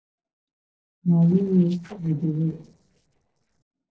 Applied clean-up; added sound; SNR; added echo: neural separator model SepFormer DNS4.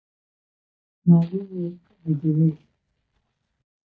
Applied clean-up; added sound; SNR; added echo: neural mask model DeepFilterNet 3.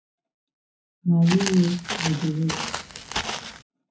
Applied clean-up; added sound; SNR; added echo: none; Walk, footsteps; 6 dB; reverberation time 0.3 s.